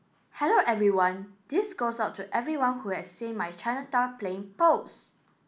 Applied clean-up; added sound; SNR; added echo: none; none; none; none.